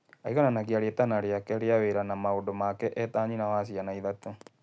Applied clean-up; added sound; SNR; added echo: none; none; none; none.